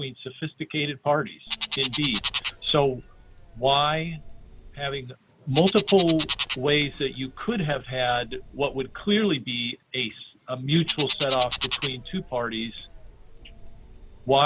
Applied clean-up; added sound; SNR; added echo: none; Bird; 7 dB; none.